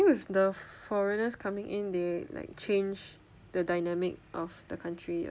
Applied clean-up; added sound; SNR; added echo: none; none; none; none.